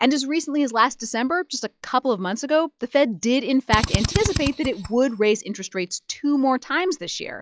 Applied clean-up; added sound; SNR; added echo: classical method log-MMSE.